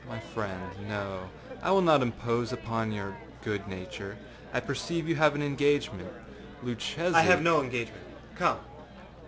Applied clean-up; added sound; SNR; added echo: none; none; none; none.